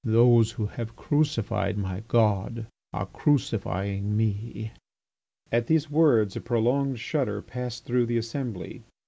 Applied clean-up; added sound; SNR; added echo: none; none; none; none.